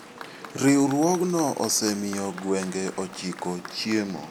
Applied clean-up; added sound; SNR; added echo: none; Water + Applause; 16 dB; none.